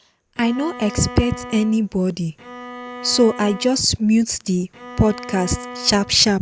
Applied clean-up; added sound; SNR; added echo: none; Bowed string instrument; 15 dB; none.